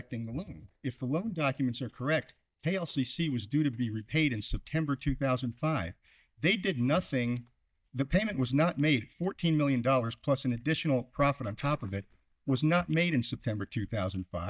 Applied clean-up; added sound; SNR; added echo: neural mask model DeepFilterNet 3.